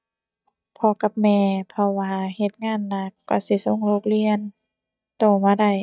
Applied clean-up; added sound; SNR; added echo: neural mask model DeepFilterNet 3.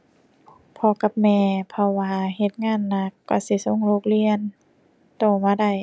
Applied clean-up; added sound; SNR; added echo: none; none; none; none.